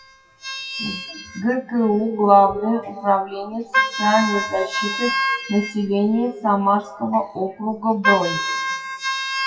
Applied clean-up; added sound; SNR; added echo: classical method WPE with log-MMSE.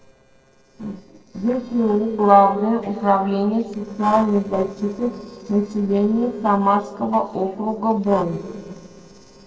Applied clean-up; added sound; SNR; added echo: neural separator model SepFormer DNS4.